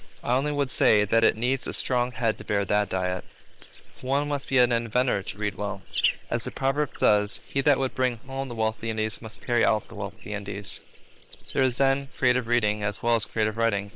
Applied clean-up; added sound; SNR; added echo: neural separator model SepFormer WHAM!.